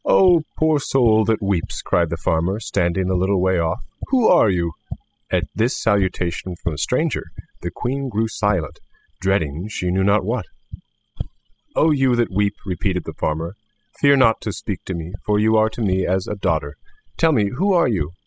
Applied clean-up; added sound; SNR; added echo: classical method spectral subtraction.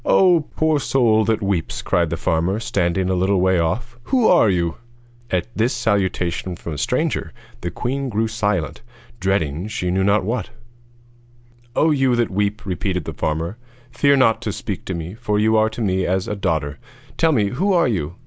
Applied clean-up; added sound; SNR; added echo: none; none; none; none.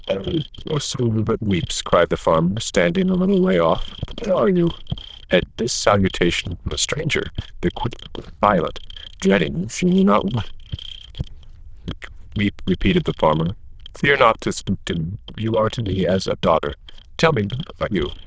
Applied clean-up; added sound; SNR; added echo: neural diffusion model UNIVERSE++.